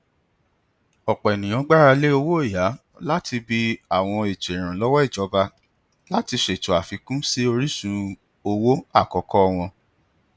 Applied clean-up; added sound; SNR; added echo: none; none; none; none.